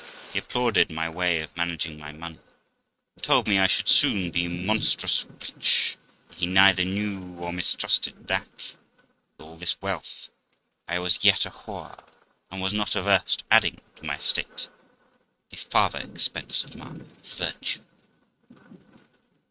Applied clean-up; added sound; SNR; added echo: neural mask model RNNoise.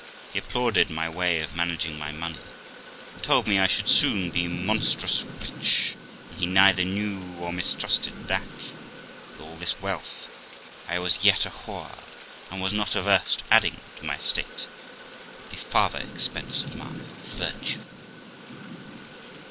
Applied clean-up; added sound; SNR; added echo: none; Thunder / Rain; 13 dB; none.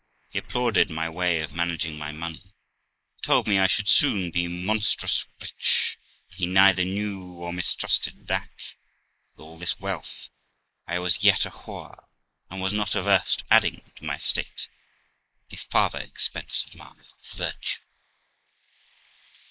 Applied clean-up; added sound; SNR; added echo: neural mask model Resemble Enhance denoiser.